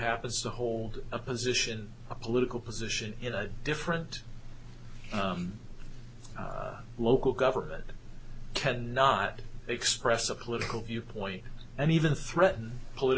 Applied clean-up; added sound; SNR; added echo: none; none; none; none.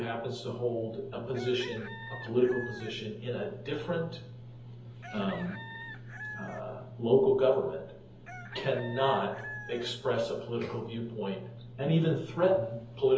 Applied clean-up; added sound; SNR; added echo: none; Chicken, rooster; 16 dB; reverberation time 0.7 s.